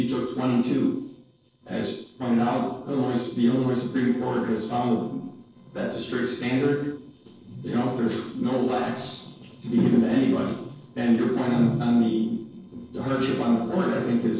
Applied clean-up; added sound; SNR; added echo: neural separator model SepFormer DNS4.